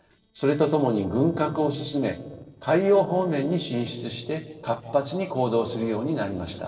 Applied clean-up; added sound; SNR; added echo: neural separator model SepFormer DNS4.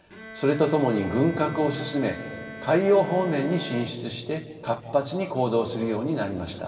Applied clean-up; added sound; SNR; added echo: none; Bowed string instrument; 17 dB; reverberation time 2.6 s.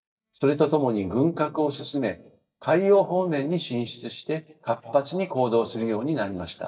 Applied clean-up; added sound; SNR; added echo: neural mask model DeepFilterNet 3.